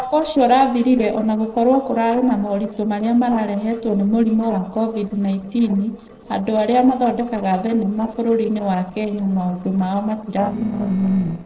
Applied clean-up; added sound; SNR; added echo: neural separator model SepFormer DNS4.